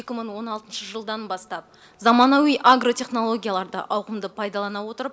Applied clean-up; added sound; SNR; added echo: none; none; none; none.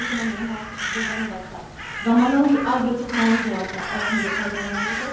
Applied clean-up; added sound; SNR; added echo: none; Crow; 5 dB; reverberation time 0.9 s.